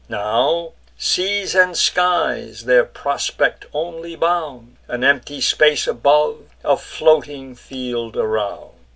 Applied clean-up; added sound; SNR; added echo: none; none; none; none.